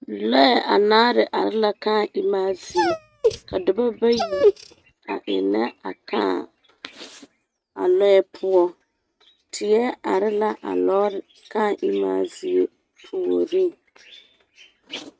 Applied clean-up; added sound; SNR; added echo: neural mask model RNNoise.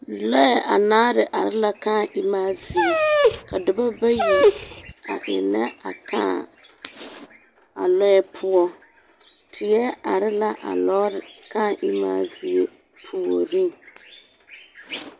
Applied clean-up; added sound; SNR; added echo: none; Dog; -2 dB; none.